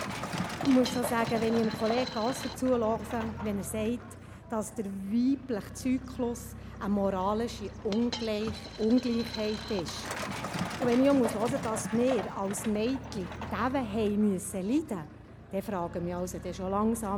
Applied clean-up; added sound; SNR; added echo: none; Truck + Coin (dropping); 9 dB; none.